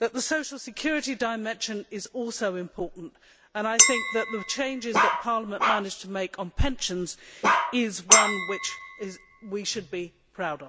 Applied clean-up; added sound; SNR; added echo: none; Bark + Chink, clink; -5 dB; none.